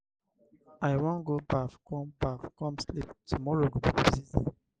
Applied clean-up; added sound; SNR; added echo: none; none; none; none.